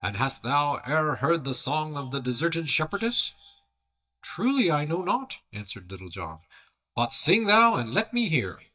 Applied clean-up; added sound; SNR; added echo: neural mask model DeepFilterNet 3.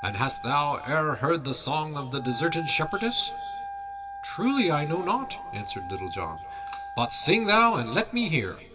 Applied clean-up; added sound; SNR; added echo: none; Wind instrument, woodwind instrument; 11 dB; reverberation time 2.7 s.